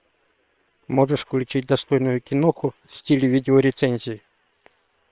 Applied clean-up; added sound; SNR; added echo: neural separator model SepFormer WHAM!.